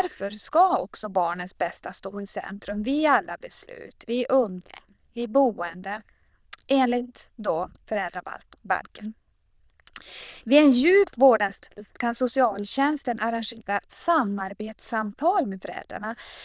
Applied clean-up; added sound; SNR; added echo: neural diffusion model UNIVERSE++.